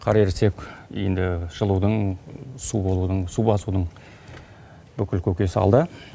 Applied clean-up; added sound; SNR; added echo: none; none; none; none.